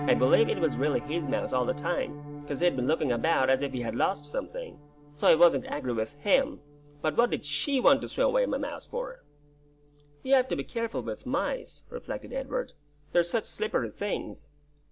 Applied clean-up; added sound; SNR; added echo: none; Piano; 14 dB; none.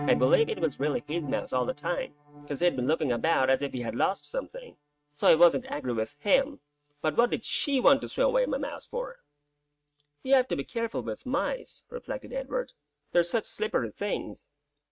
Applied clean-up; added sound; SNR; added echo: neural mask model RNNoise.